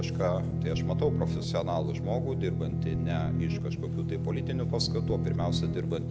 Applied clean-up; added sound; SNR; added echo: none; Guitar; -5 dB; none.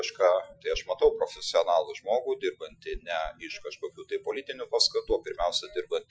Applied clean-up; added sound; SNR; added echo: classical method Wiener filter.